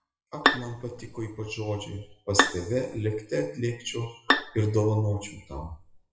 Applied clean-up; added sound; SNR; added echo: classical method WPE with log-MMSE.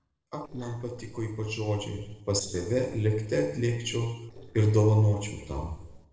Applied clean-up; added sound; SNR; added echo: neural separator model SepFormer DNS4.